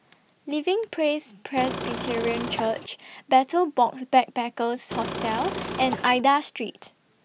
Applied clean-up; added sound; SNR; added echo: none; Engine / Car; 6 dB; none.